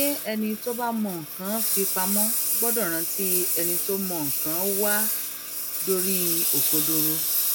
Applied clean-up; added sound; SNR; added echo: none; Engine; -4 dB; none.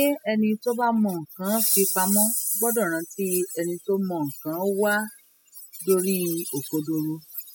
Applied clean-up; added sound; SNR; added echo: classical method spectral subtraction.